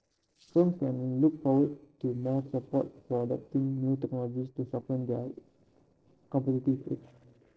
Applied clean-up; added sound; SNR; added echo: neural separator model SepFormer DNS4.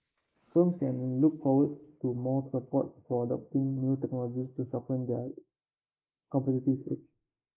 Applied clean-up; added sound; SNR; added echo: neural mask model Resemble Enhance denoiser.